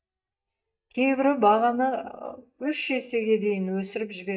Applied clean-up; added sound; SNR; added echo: neural mask model DeepFilterNet 3.